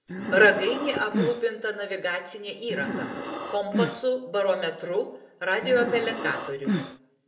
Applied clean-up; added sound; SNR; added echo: none; Breathing; 4 dB; reverberation time 0.7 s.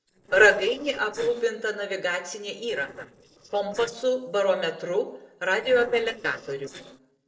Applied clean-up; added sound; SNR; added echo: neural separator model SepFormer DNS4.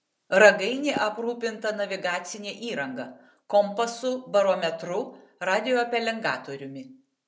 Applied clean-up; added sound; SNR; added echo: none; none; none; none.